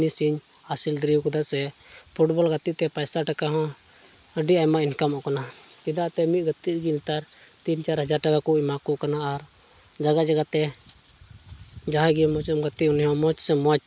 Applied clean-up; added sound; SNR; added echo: none; none; none; none.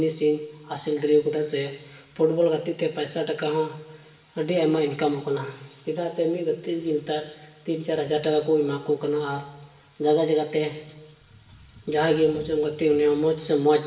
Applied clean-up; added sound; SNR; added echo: none; none; none; reverberation time 1.1 s.